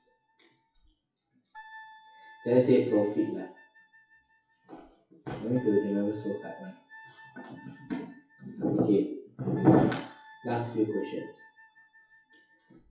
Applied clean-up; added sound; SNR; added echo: classical method WPE with log-MMSE.